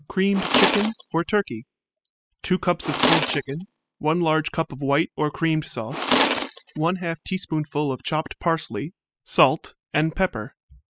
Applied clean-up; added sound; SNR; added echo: classical method spectral subtraction.